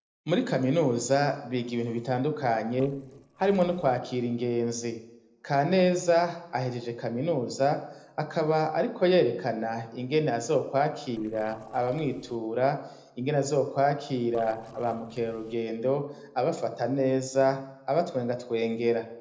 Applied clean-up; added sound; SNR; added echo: neural separator model SepFormer DNS4.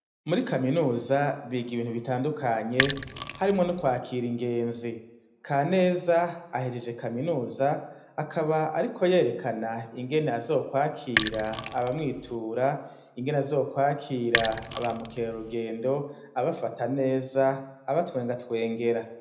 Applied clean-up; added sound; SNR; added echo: none; Sink (filling or washing); 2 dB; reverberation time 0.7 s.